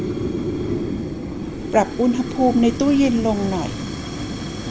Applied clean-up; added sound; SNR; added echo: none; Fire; 5 dB; none.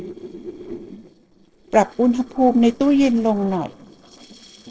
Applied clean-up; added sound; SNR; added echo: neural separator model SepFormer DNS4.